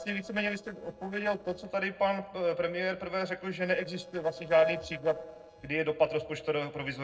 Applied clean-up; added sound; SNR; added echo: neural separator model SepFormer DNS4.